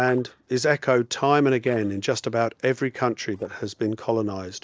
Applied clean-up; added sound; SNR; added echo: neural separator model SepFormer DNS4.